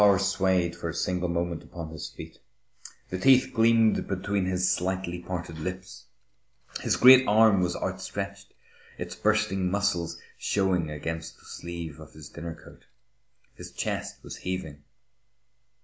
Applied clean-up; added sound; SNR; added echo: none; none; none; none.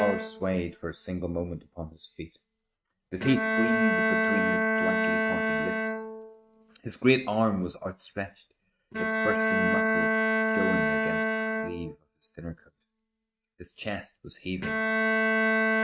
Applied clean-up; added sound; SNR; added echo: neural mask model RNNoise.